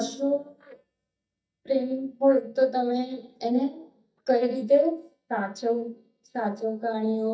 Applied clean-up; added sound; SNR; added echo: neural mask model DeepFilterNet 3.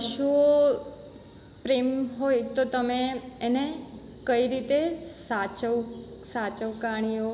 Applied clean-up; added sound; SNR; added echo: none; none; none; none.